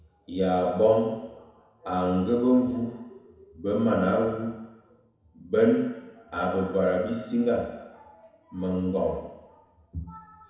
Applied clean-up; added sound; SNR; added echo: none; none; none; reverberation time 1.0 s.